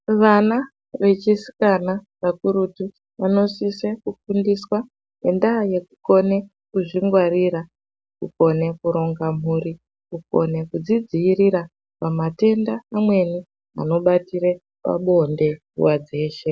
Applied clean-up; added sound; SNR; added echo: none; none; none; none.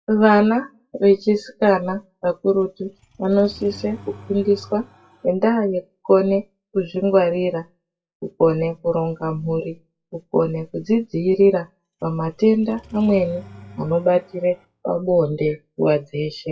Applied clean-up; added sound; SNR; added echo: classical method WPE with log-MMSE.